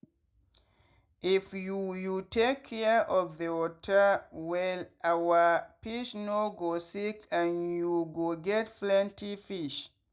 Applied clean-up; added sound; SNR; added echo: none; Tambourine; 18 dB; none.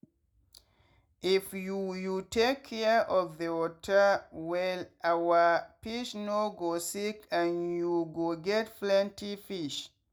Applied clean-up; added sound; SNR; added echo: none; none; none; none.